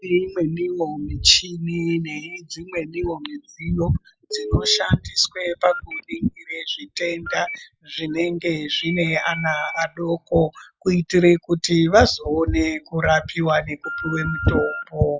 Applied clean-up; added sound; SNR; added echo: classical method log-MMSE.